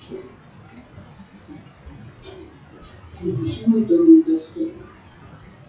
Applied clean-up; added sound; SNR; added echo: classical method WPE with log-MMSE.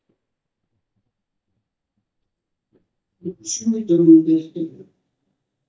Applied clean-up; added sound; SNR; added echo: neural mask model DeepFilterNet 3.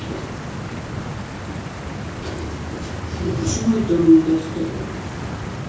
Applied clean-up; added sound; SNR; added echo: none; Stream; 7 dB; reverberation time 0.6 s.